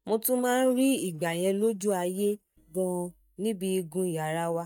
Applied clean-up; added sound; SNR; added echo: neural mask model DeepFilterNet 3.